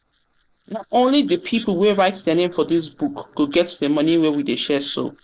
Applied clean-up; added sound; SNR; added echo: neural separator model SepFormer DNS4.